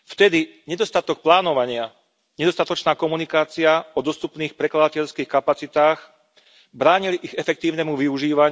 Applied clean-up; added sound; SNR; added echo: none; none; none; none.